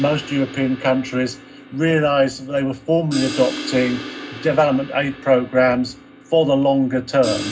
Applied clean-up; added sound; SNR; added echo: none; Crash cymbal; 13 dB; reverberation time 0.4 s.